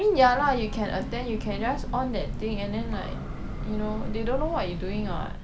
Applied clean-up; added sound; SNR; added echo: none; Train / Breathing; 4 dB; none.